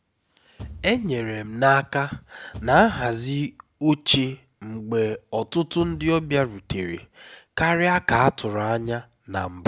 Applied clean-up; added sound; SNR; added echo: none; Bass drum / Thump, thud; 19 dB; none.